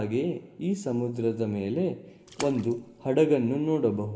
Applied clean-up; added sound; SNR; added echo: none; Splash, splatter; 20 dB; reverberation time 1.5 s.